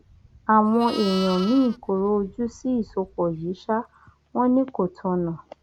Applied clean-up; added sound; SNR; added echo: none; Livestock, farm animals, working animals; 17 dB; none.